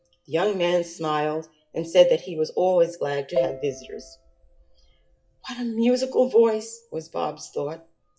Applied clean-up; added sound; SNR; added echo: classical method WPE with log-MMSE.